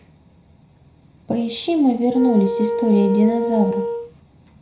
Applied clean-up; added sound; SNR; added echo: none; Wind instrument, woodwind instrument; 4 dB; reverberation time 0.5 s.